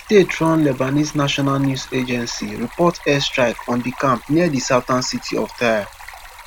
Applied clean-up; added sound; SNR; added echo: none; Stream; 18 dB; none.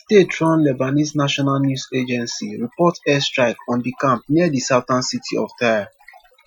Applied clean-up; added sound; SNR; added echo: classical method Wiener filter.